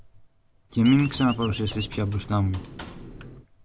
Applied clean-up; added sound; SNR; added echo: none; Typing + Chirp, tweet; 13 dB; none.